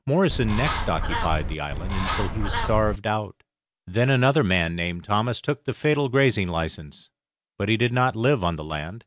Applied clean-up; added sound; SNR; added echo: none; Bird; 2 dB; none.